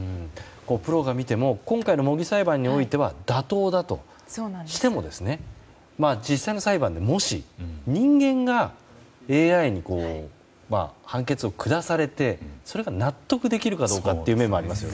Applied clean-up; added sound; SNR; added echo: none; none; none; none.